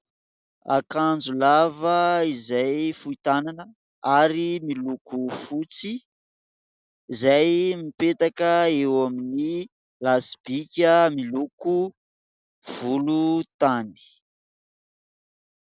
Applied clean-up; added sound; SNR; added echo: none; none; none; none.